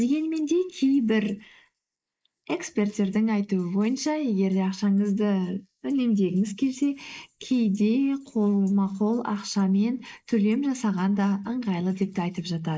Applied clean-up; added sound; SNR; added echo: neural mask model Resemble Enhance denoiser.